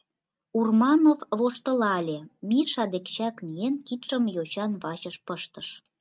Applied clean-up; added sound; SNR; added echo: none; none; none; none.